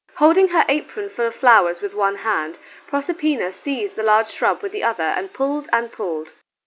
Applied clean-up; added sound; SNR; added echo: none; none; none; none.